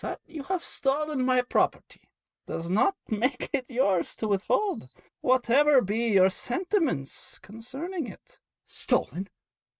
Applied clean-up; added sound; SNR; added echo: neural mask model RNNoise.